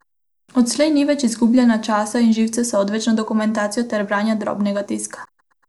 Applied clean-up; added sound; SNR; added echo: none; none; none; none.